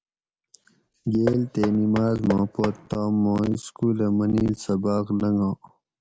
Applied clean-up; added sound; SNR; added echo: none; Knock; 10 dB; none.